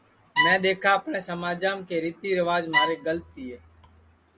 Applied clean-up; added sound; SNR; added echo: none; Bowed string instrument; 1 dB; none.